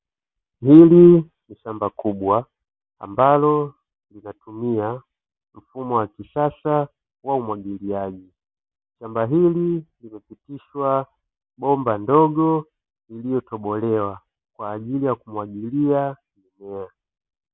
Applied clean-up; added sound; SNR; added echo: none; none; none; none.